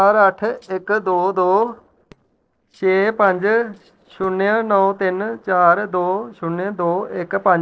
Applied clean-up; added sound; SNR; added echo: neural separator model SepFormer DNS4.